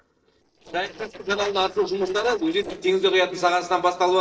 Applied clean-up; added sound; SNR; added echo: neural separator model SepFormer DNS4.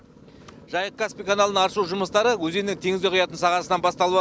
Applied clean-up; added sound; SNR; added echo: none; none; none; none.